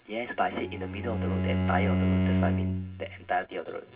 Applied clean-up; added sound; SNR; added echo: none; Bowed string instrument; -5 dB; reverberation time 0.4 s.